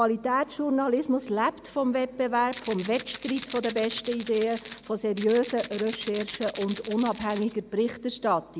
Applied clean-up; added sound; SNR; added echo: none; Rattle (instrument); 14 dB; none.